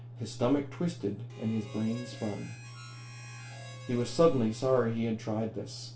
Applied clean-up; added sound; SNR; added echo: none; Harmonica; 19 dB; reverberation time 0.3 s.